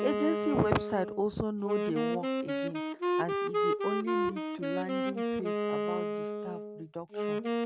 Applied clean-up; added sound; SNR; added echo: none; Wind instrument, woodwind instrument; -2 dB; none.